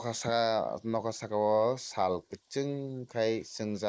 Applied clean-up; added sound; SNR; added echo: neural mask model Resemble Enhance denoiser.